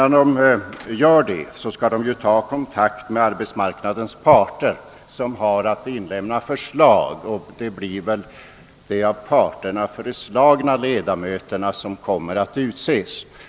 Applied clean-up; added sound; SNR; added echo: none; none; none; none.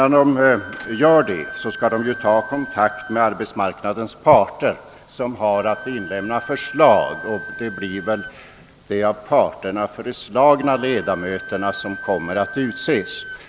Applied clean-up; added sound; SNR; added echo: none; Wind instrument, woodwind instrument; 15 dB; none.